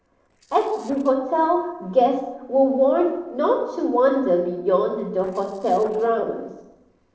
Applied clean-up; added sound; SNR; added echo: neural separator model SepFormer DNS4.